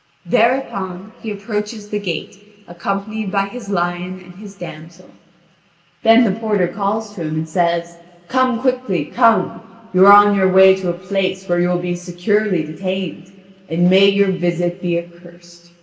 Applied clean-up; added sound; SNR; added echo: none; none; none; reverberation time 1.6 s.